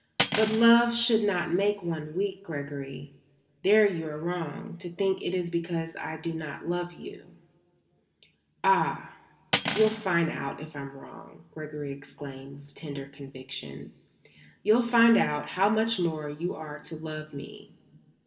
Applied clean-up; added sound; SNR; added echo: none; Cutlery, silverware; 6 dB; reverberation time 1.5 s.